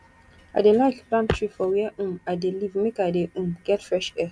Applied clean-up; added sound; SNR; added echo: none; none; none; none.